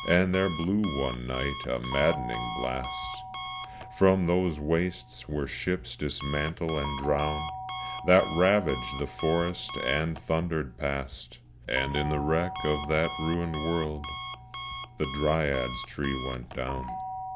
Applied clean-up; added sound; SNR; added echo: none; Doorbell + Alarm; 9 dB; none.